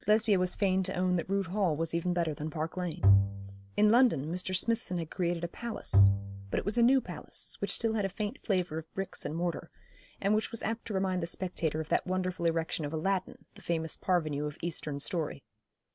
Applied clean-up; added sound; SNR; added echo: none; Bowed string instrument; -2 dB; none.